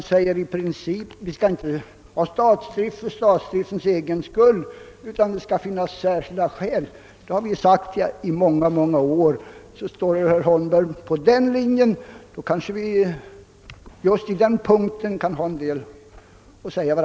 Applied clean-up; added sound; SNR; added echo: none; none; none; none.